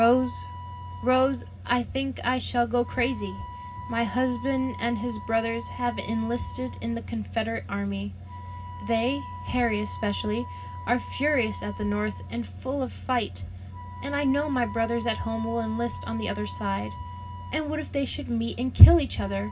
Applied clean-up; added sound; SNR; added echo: none; Wind instrument, woodwind instrument; 16 dB; reverberation time 0.4 s.